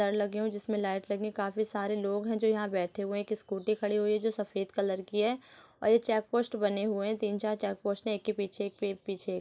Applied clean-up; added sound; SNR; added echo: none; none; none; none.